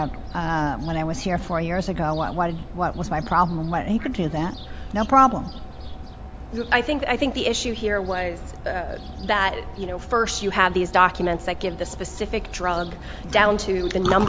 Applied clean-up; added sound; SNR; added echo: none; Fowl; 11 dB; none.